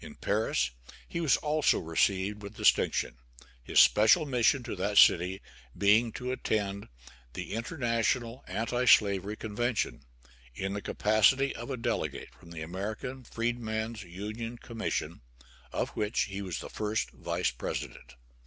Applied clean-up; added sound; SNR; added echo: none; none; none; none.